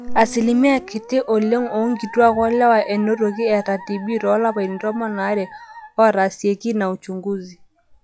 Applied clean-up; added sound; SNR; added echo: classical method log-MMSE.